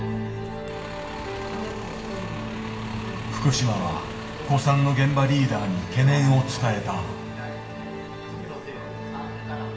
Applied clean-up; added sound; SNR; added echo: none; Bus; 14 dB; reverberation time 0.9 s.